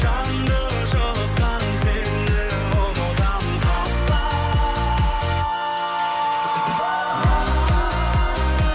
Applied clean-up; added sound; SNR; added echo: none; none; none; none.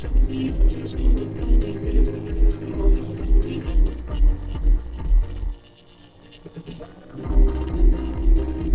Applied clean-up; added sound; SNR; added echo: neural separator model SepFormer DNS4.